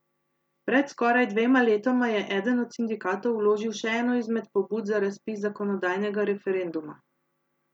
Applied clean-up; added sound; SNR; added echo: none; none; none; none.